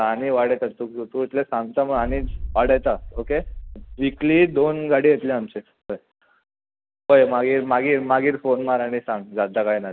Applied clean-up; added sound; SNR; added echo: none; Boom; 11 dB; none.